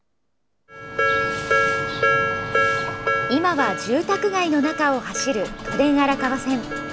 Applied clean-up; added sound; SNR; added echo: none; none; none; none.